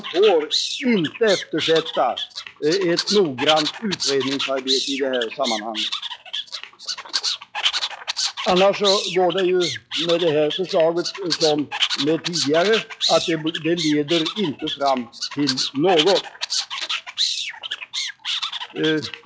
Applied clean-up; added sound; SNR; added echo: classical method log-MMSE.